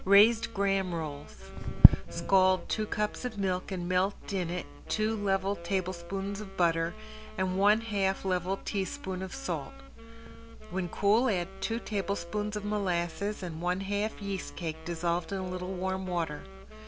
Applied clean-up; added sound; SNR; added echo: none; Wind instrument, woodwind instrument; 19 dB; none.